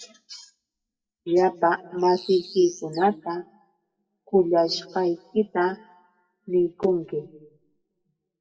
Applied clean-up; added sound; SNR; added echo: classical method WPE with log-MMSE.